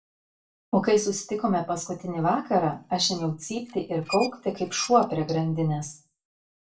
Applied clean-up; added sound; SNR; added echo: none; Squeak; 16 dB; reverberation time 0.3 s.